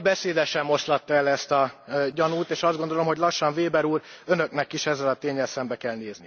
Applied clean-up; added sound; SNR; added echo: none; none; none; none.